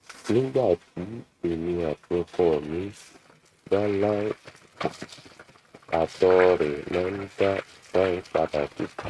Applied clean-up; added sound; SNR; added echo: neural mask model RNNoise.